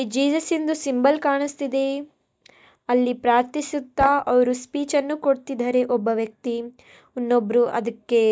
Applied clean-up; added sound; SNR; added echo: neural mask model DeepFilterNet 3.